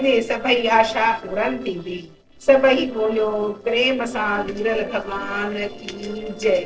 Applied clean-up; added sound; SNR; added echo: neural separator model SepFormer DNS4.